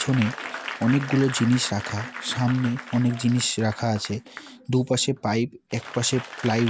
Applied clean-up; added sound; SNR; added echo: none; Applause / Crowd; 13 dB; none.